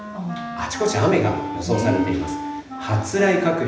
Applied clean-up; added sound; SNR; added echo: none; Wind instrument, woodwind instrument; 10 dB; reverberation time 0.9 s.